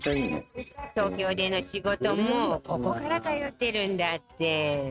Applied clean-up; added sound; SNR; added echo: neural mask model RNNoise.